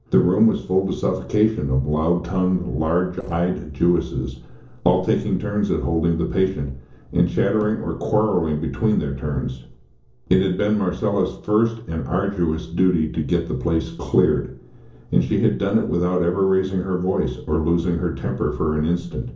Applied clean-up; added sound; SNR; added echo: neural separator model SepFormer DNS4.